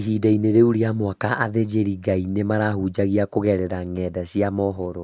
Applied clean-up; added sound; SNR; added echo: none; none; none; none.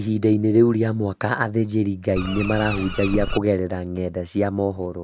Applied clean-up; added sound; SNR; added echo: none; Bird; 7 dB; none.